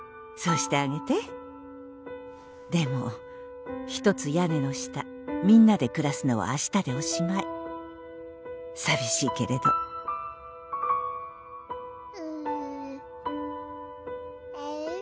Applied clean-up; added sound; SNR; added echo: none; none; none; none.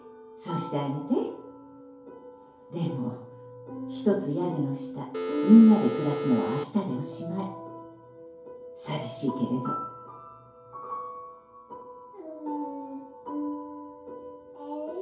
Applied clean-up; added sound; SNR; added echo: none; Telephone; 2 dB; reverberation time 2.4 s.